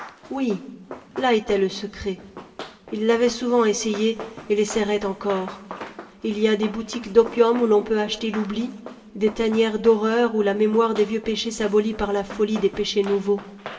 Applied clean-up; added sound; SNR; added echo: none; Run; 18 dB; reverberation time 2.9 s.